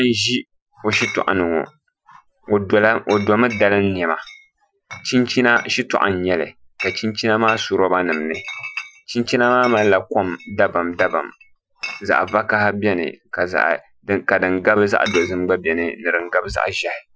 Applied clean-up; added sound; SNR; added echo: classical method Wiener filter.